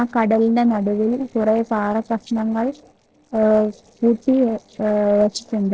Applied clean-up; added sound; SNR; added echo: neural separator model SepFormer DNS4.